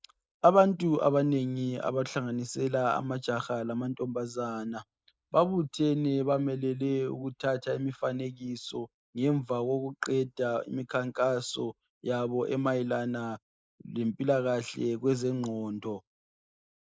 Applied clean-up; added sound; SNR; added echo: neural mask model Resemble Enhance denoiser.